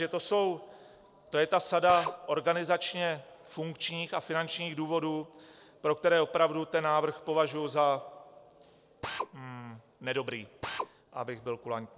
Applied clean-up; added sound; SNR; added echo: none; Drill; 7 dB; none.